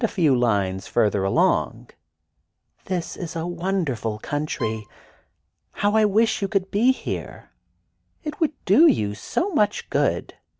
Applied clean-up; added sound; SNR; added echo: none; Bowed string instrument; 18 dB; none.